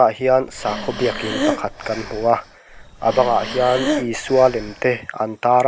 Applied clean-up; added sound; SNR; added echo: none; Breathing; 8 dB; none.